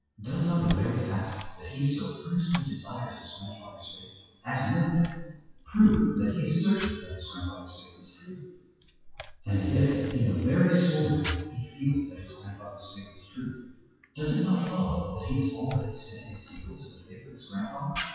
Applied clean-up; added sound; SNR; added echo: classical method WPE with log-MMSE.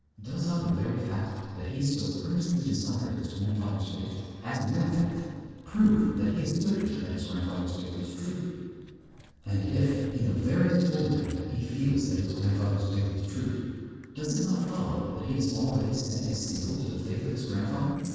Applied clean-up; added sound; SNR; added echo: neural separator model SepFormer DNS4.